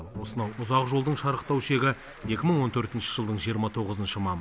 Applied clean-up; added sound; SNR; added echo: none; Bowed string instrument; 16 dB; none.